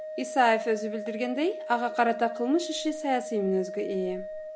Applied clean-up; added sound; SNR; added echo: none; Organ; 9 dB; none.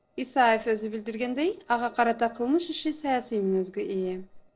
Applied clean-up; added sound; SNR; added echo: neural separator model SepFormer DNS4.